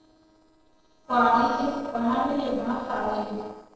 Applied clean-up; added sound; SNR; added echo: neural separator model SepFormer DNS4.